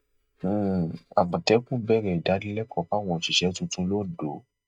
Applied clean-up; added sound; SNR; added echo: neural mask model DeepFilterNet 3.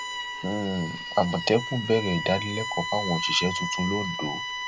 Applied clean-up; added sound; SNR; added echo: none; Bowed string instrument; 5 dB; none.